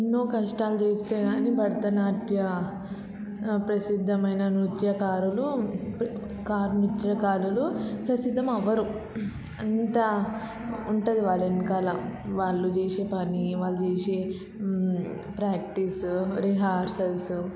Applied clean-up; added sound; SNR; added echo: none; none; none; none.